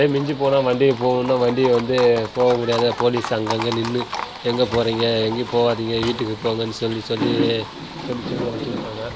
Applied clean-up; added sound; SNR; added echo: none; Livestock, farm animals, working animals; 12 dB; none.